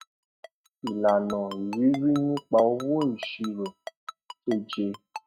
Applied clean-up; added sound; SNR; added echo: neural mask model RNNoise.